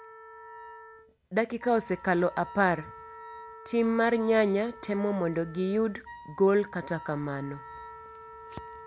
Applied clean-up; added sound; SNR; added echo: none; Wind instrument, woodwind instrument + Wind instrument, woodwind instrument; 17 dB; none.